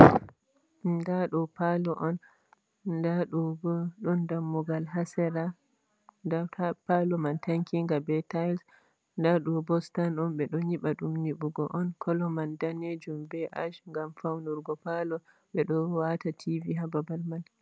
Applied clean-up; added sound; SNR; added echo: none; none; none; none.